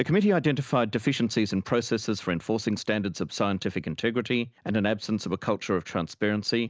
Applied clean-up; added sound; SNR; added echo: none; none; none; none.